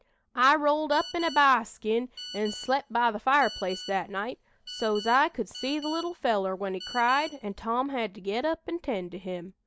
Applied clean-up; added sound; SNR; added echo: none; Telephone; 15 dB; none.